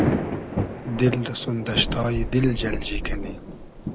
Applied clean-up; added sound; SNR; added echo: none; Thunder / Rain; 2 dB; none.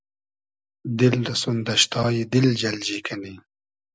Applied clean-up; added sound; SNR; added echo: none; none; none; none.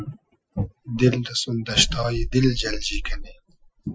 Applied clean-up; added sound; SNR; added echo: classical method Wiener filter.